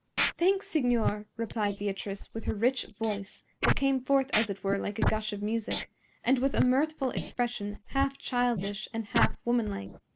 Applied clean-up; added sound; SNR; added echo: neural mask model Resemble Enhance denoiser.